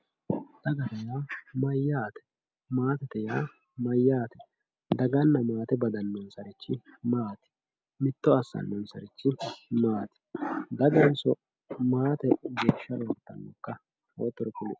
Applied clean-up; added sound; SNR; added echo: none; none; none; none.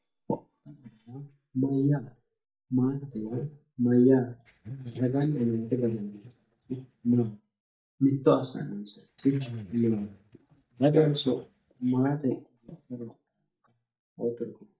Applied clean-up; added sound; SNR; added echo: neural mask model DeepFilterNet 3.